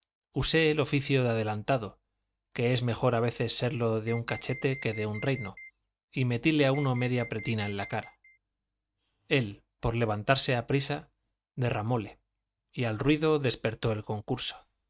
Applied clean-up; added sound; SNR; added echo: neural mask model RNNoise.